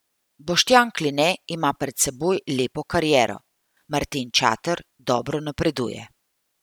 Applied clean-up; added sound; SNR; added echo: none; none; none; none.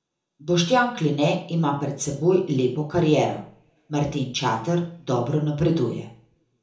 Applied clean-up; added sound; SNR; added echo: none; none; none; reverberation time 0.6 s.